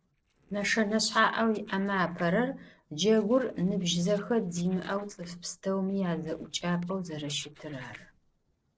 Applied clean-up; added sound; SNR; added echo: neural separator model SepFormer DNS4.